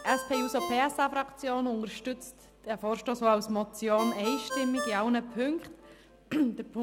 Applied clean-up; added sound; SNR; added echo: none; Ringtone; 10 dB; none.